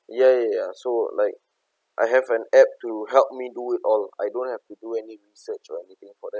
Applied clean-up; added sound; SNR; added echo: none; none; none; none.